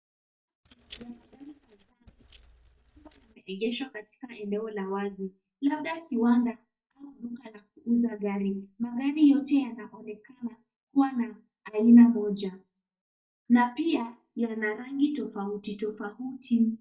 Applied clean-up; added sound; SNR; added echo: neural mask model DeepFilterNet 3.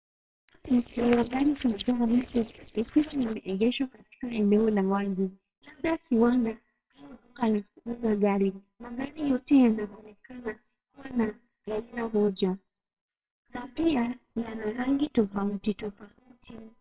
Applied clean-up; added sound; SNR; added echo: neural separator model SepFormer WHAMR!.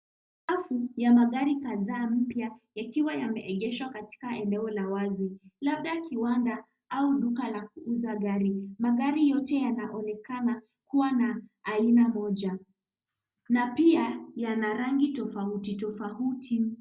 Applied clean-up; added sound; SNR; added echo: none; none; none; none.